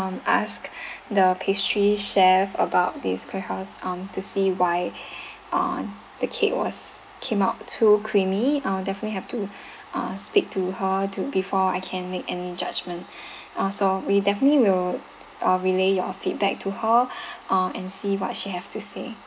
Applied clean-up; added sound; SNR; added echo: none; none; none; none.